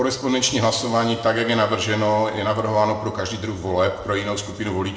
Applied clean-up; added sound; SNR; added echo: none; none; none; reverberation time 1.3 s.